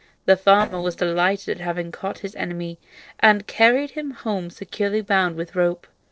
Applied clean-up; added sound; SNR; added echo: neural separator model SepFormer DNS4.